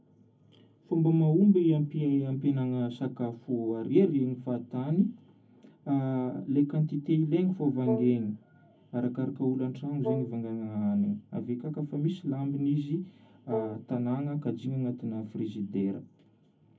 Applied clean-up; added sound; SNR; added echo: none; Wind instrument, woodwind instrument; 7 dB; reverberation time 0.3 s.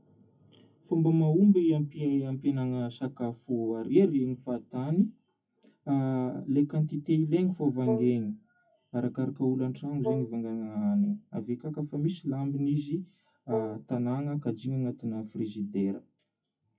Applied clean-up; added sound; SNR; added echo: classical method WPE with log-MMSE.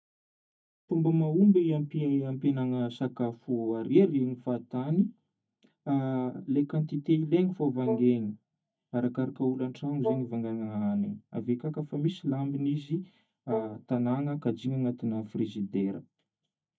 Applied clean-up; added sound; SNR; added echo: neural mask model DeepFilterNet 3.